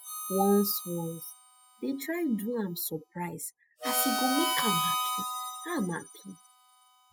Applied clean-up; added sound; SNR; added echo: classical method spectral subtraction.